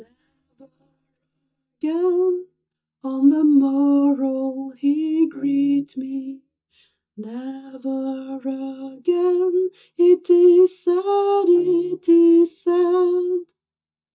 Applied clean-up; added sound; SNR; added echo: neural mask model DeepFilterNet 3.